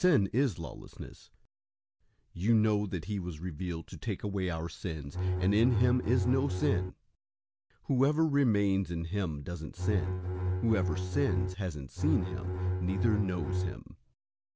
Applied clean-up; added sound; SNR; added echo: none; Bowed string instrument; 0 dB; none.